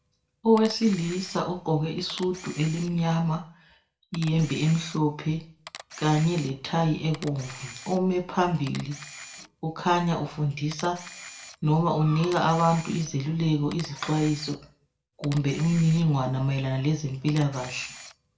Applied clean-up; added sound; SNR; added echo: none; Camera; 19 dB; reverberation time 0.3 s.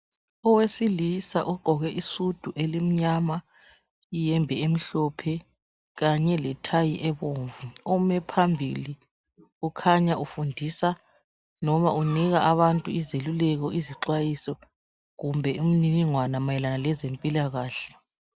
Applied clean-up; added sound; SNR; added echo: none; none; none; none.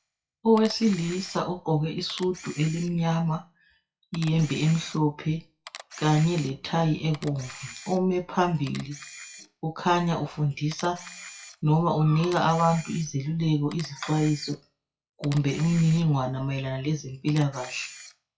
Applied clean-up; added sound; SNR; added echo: classical method WPE with log-MMSE.